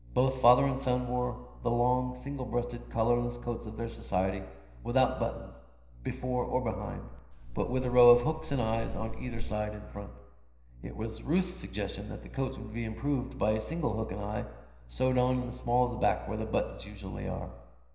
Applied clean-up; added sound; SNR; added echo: none; Wind; 6 dB; reverberation time 0.9 s.